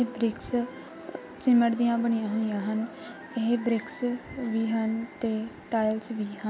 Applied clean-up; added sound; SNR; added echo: none; none; none; none.